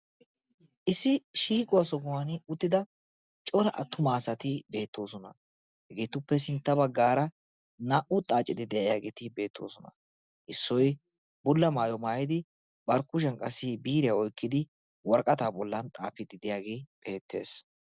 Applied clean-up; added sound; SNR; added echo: none; none; none; none.